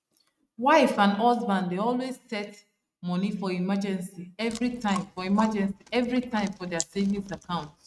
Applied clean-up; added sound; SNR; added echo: neural mask model RNNoise.